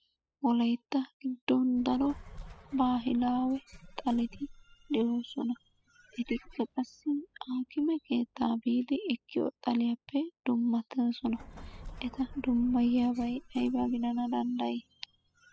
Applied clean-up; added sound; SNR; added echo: classical method spectral subtraction.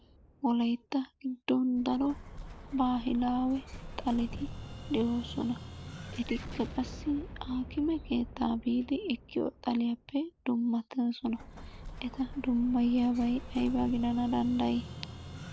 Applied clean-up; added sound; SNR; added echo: none; Explosion; 13 dB; none.